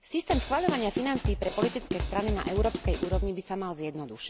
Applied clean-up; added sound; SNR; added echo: none; Drum kit; 0 dB; none.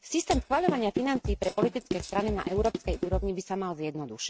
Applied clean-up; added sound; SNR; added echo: neural mask model RNNoise.